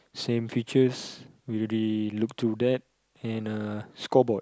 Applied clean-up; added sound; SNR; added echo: none; none; none; none.